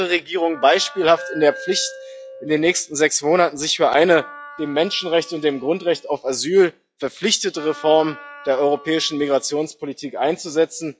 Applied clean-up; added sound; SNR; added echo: classical method log-MMSE.